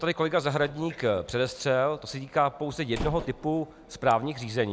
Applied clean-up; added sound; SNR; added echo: none; Slam; 16 dB; none.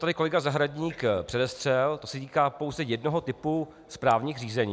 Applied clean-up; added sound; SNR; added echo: none; none; none; none.